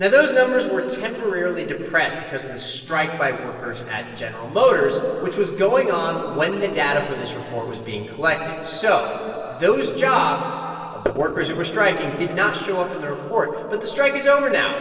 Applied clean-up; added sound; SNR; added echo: neural separator model SepFormer DNS4.